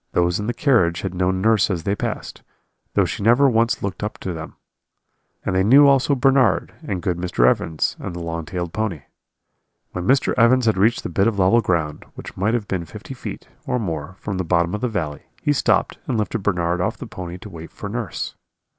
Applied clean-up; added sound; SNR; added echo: none; none; none; none.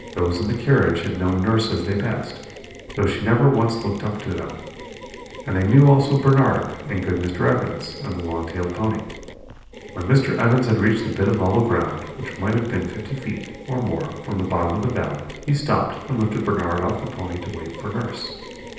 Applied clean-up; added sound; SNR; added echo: none; Mechanisms; 16 dB; reverberation time 0.9 s.